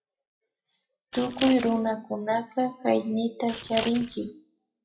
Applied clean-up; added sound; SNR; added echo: classical method WPE with log-MMSE.